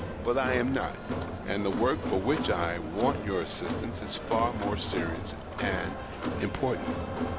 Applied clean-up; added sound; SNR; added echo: none; Crowd; 2 dB; none.